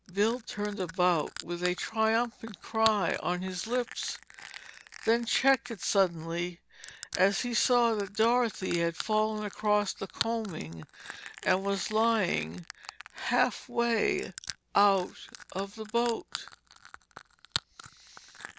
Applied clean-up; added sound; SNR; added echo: none; Crushing; 15 dB; none.